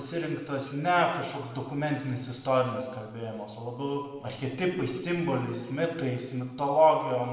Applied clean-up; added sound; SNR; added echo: none; none; none; reverberation time 1.1 s.